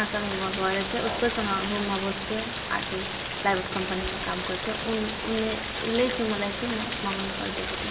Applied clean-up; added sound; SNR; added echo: none; Rain; 3 dB; reverberation time 0.9 s.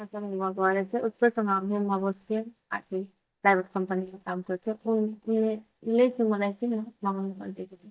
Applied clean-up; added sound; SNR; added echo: neural mask model DeepFilterNet 3.